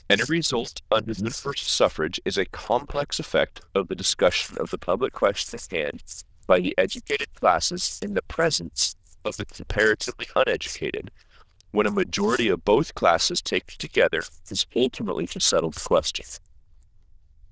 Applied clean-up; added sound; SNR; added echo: neural diffusion model UNIVERSE++.